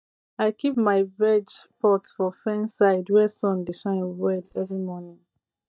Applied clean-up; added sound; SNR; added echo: neural mask model DeepFilterNet 3.